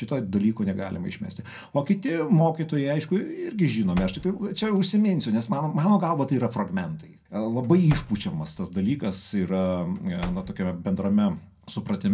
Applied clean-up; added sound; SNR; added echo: none; Slam / Wood; 18 dB; reverberation time 0.2 s.